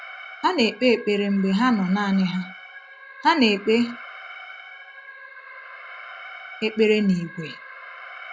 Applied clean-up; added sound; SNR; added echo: none; Alarm; 16 dB; none.